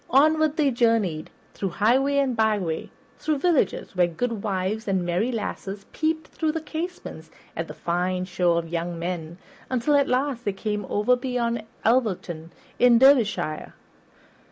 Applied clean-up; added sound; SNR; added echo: none; none; none; none.